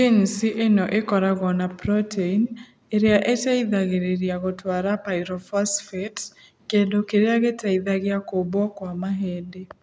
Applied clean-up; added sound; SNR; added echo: none; none; none; none.